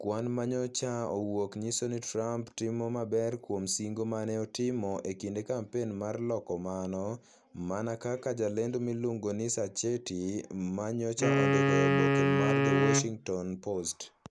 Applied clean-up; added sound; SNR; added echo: none; Wind instrument, woodwind instrument; -5 dB; none.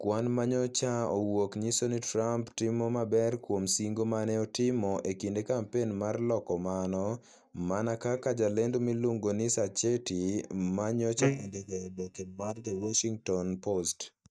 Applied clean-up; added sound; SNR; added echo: neural mask model DeepFilterNet 3.